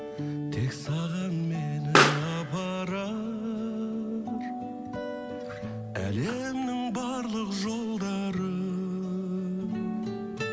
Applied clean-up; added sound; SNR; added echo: none; Explosion; 4 dB; none.